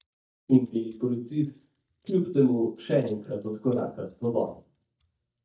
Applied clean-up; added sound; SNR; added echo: neural mask model DeepFilterNet 3.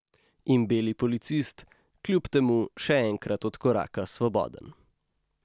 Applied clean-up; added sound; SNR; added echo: none; none; none; none.